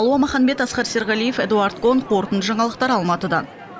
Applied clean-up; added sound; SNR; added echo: none; none; none; none.